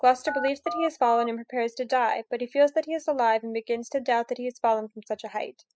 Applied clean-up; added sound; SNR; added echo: classical method spectral subtraction.